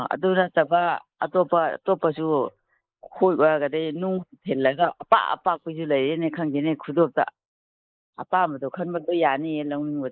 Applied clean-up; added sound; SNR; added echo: neural mask model Resemble Enhance denoiser.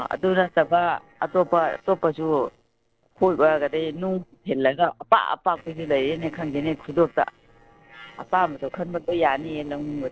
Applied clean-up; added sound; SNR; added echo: neural separator model SepFormer DNS4.